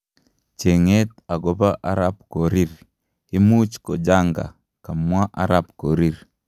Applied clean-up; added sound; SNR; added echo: none; none; none; none.